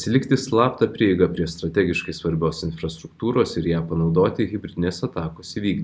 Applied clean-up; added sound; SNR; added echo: none; none; none; none.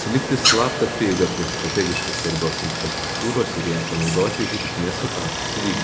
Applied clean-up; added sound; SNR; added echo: none; Stream; 1 dB; none.